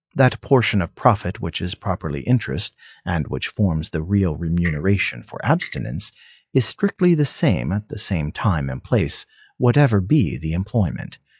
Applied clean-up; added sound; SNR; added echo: classical method log-MMSE.